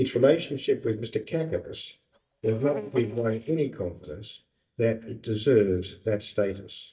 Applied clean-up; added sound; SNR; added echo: neural mask model DeepFilterNet 3.